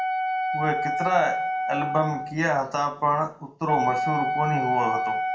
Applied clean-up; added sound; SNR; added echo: none; Wind instrument, woodwind instrument; 1 dB; reverberation time 0.3 s.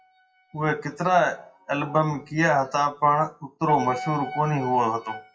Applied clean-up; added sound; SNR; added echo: classical method WPE with log-MMSE.